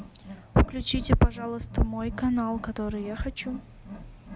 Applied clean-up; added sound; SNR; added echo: none; Wild animals; 16 dB; none.